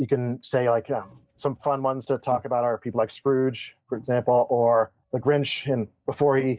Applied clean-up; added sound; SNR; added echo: neural mask model DeepFilterNet 3.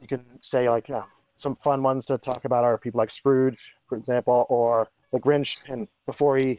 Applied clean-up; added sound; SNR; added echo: neural separator model SepFormer WHAM!.